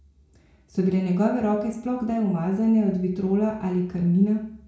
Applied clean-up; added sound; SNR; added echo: none; none; none; reverberation time 0.6 s.